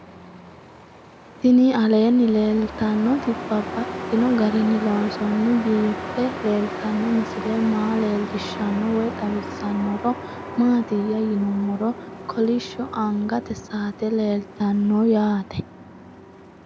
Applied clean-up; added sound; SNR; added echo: none; Truck; 11 dB; none.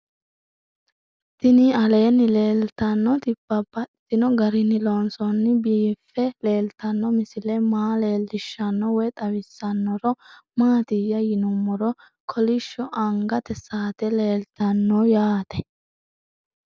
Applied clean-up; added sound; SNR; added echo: none; none; none; none.